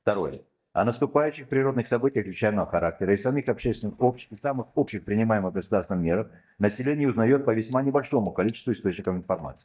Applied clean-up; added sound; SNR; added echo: neural mask model DeepFilterNet 3.